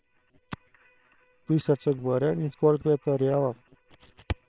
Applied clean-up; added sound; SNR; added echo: neural separator model SepFormer WHAM!.